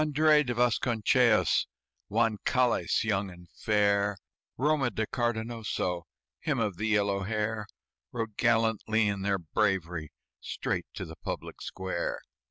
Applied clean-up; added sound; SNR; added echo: none; none; none; none.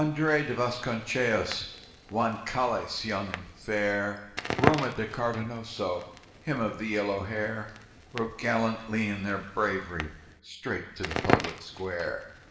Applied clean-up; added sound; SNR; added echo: none; Crackle; 6 dB; reverberation time 1.0 s.